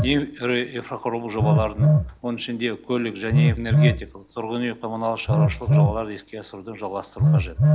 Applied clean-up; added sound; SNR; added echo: none; Telephone; -5 dB; none.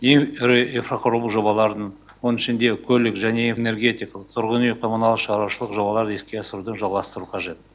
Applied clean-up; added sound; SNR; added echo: none; none; none; none.